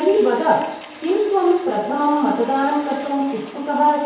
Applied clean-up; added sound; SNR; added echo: none; Toilet flush; 19 dB; reverberation time 0.9 s.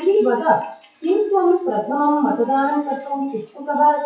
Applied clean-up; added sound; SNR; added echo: classical method WPE with log-MMSE.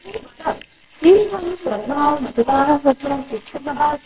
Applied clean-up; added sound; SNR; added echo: neural separator model SepFormer WHAMR!.